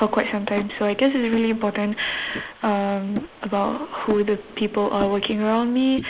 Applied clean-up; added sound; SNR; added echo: neural mask model Resemble Enhance denoiser.